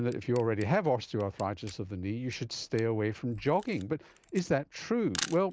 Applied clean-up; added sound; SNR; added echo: none; Camera; 16 dB; none.